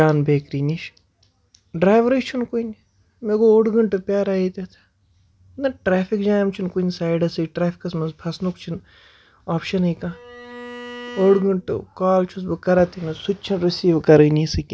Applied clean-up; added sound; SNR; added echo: none; Bowed string instrument; 17 dB; none.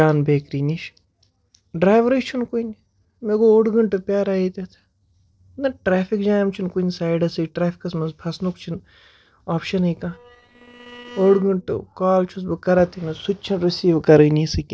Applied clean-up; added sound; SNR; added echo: neural separator model SepFormer DNS4.